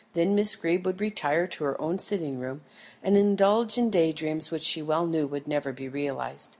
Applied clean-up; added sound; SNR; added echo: none; none; none; none.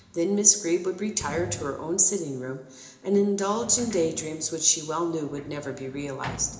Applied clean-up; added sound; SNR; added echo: none; Sliding door; 17 dB; reverberation time 0.8 s.